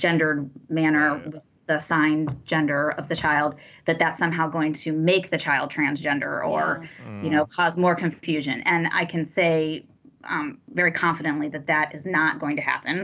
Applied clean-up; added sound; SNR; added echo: none; none; none; none.